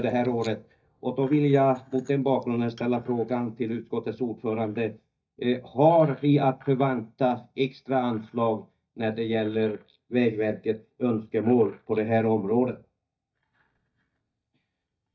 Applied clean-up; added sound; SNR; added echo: neural mask model DeepFilterNet 3.